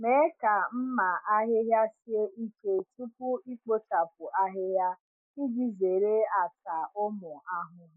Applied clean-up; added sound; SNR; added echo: neural mask model Resemble Enhance denoiser.